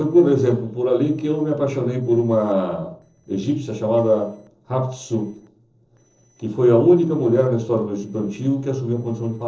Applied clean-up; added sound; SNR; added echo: neural separator model SepFormer DNS4.